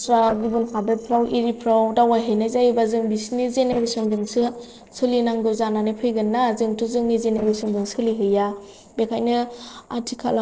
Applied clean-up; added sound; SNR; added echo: neural separator model SepFormer DNS4.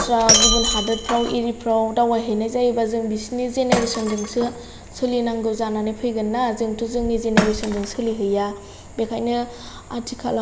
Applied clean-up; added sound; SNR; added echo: none; Shatter; 4 dB; none.